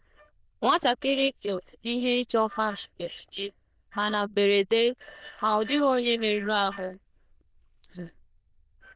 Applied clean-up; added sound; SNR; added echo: neural diffusion model UNIVERSE++.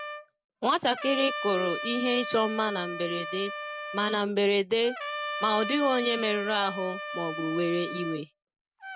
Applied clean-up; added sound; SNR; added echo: none; Trumpet; 7 dB; none.